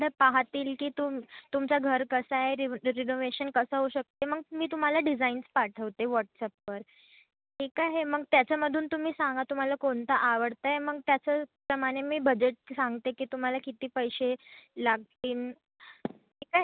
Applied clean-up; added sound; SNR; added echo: none; none; none; none.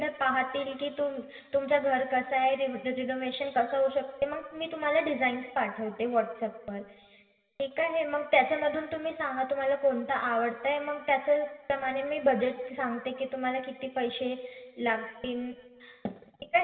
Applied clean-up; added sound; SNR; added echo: none; none; none; reverberation time 1.4 s.